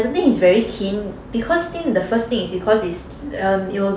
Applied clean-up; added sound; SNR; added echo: none; none; none; none.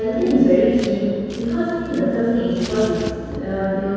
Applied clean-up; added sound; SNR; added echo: none; Scissors; 19 dB; reverberation time 2.0 s.